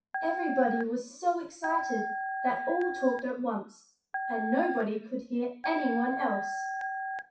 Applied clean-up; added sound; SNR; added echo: classical method WPE with log-MMSE.